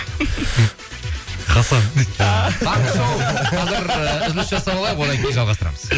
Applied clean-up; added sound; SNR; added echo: none; Breathing; 14 dB; none.